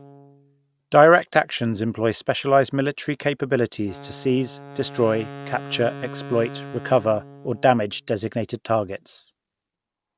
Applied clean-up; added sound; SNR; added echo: none; Wind instrument, woodwind instrument; 18 dB; none.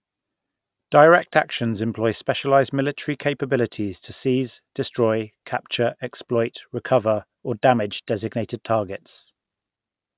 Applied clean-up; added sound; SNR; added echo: none; none; none; none.